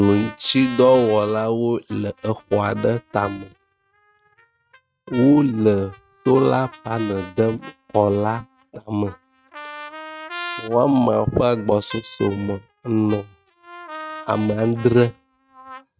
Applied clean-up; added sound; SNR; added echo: neural mask model RNNoise.